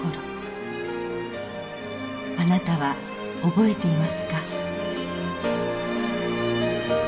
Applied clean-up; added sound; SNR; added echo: none; none; none; reverberation time 2.0 s.